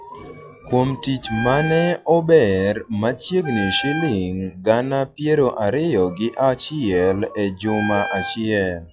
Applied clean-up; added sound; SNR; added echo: classical method log-MMSE.